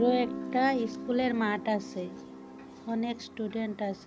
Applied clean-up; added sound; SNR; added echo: none; Guitar; 10 dB; none.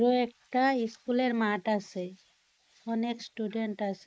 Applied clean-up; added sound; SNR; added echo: neural mask model Resemble Enhance denoiser.